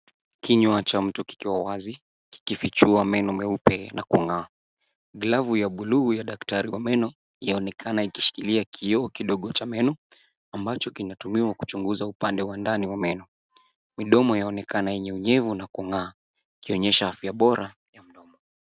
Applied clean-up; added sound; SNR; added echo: none; none; none; none.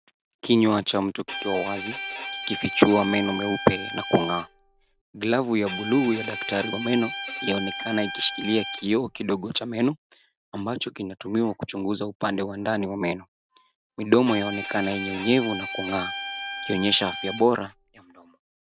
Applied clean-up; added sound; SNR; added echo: none; Bowed string instrument; 8 dB; none.